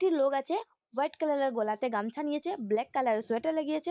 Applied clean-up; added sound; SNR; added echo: neural mask model Resemble Enhance denoiser.